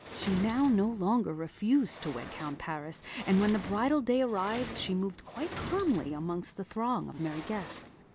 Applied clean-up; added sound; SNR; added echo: none; Sliding door; 11 dB; none.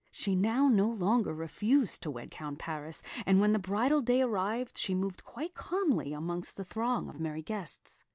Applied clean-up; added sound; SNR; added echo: none; none; none; none.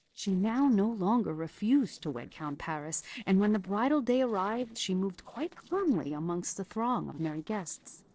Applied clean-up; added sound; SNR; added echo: neural separator model SepFormer DNS4.